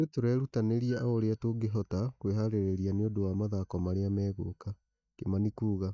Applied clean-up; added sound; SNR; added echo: neural mask model DeepFilterNet 3.